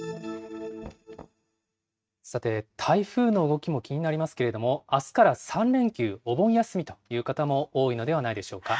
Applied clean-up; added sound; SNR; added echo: neural mask model RNNoise.